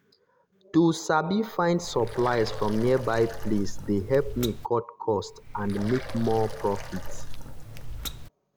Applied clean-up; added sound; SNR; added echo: none; Water; 6 dB; none.